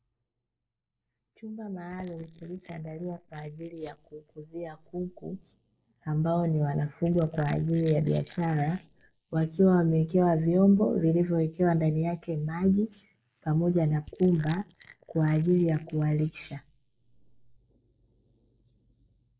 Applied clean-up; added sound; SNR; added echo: neural mask model Resemble Enhance denoiser.